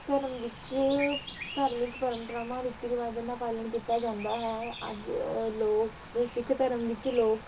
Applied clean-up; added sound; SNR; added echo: none; Bird vocalization, bird call, bird song; 14 dB; reverberation time 0.2 s.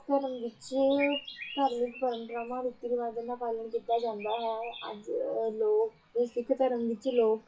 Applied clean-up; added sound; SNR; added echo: classical method WPE with log-MMSE.